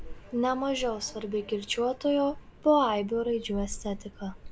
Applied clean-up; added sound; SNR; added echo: none; Subway, metro, underground; 15 dB; none.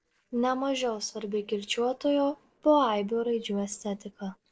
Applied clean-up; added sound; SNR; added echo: neural separator model SepFormer DNS4.